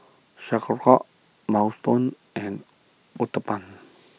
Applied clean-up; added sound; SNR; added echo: none; none; none; none.